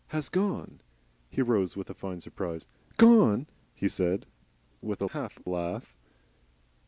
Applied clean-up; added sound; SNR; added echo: none; none; none; none.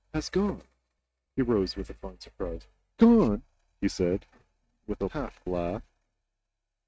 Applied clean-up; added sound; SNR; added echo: neural mask model RNNoise.